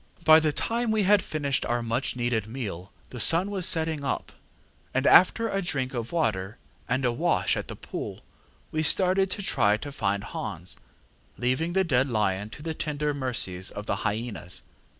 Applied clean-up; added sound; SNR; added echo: none; none; none; none.